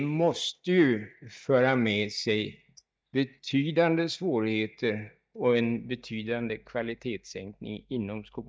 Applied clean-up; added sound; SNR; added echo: neural mask model DeepFilterNet 3.